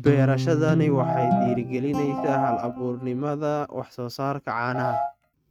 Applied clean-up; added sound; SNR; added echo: neural mask model RNNoise.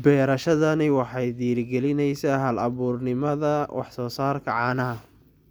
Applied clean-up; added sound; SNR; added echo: none; none; none; none.